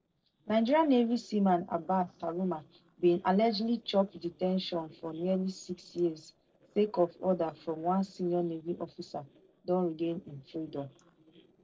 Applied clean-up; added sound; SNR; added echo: neural separator model SepFormer DNS4.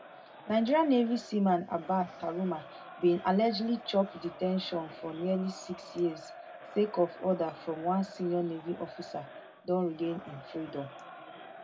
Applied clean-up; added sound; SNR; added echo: none; Crowd; 16 dB; reverberation time 0.2 s.